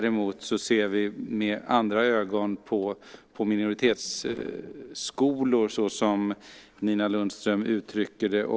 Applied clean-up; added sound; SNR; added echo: neural separator model SepFormer DNS4.